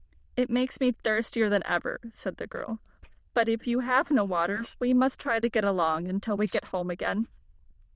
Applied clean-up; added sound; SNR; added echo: neural diffusion model UNIVERSE++.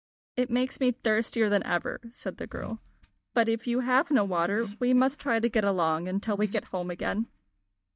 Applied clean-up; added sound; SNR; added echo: neural mask model DeepFilterNet 3.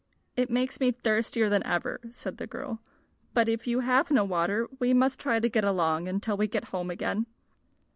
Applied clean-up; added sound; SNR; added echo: none; none; none; none.